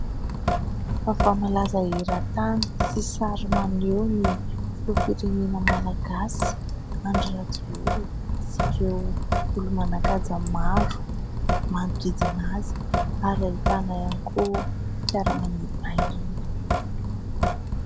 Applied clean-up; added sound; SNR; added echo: none; Drip / Sink (filling or washing); -3 dB; none.